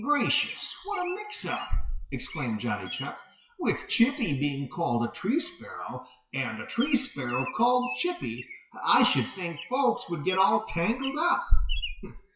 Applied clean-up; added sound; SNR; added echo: classical method WPE with log-MMSE.